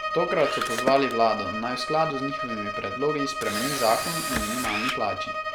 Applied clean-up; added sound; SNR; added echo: none; Camera + Bowed string instrument; 2 dB; none.